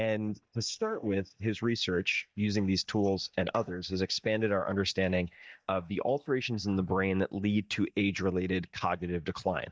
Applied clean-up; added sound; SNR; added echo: neural mask model DeepFilterNet 3.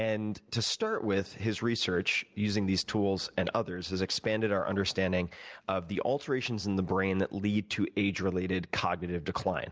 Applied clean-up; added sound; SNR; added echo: none; none; none; none.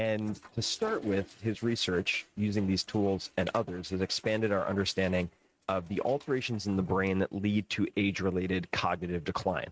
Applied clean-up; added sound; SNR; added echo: neural mask model RNNoise.